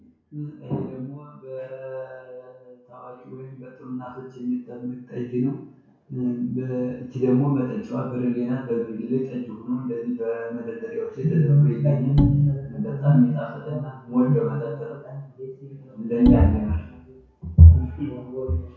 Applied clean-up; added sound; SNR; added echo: none; Bowed string instrument; 2 dB; reverberation time 0.6 s.